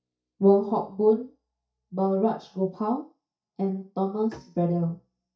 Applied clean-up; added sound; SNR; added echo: neural mask model DeepFilterNet 3.